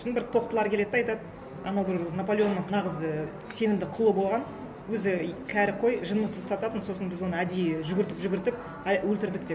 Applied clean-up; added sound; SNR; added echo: none; none; none; none.